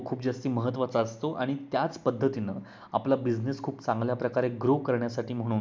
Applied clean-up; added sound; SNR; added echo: none; none; none; none.